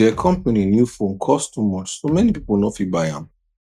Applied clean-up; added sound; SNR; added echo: none; Bass drum; 19 dB; none.